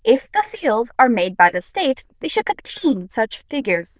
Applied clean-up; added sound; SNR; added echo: neural diffusion model UNIVERSE++.